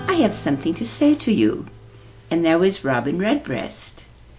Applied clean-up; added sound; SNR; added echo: none; Acoustic guitar / Strum; 20 dB; none.